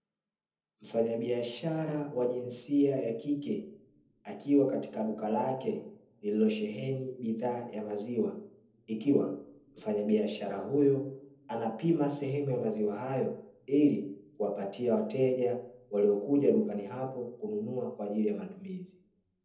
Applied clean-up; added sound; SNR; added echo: none; none; none; reverberation time 0.6 s.